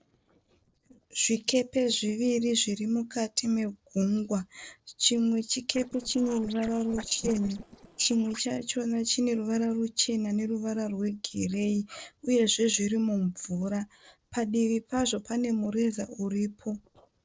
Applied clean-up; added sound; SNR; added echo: neural separator model SepFormer DNS4.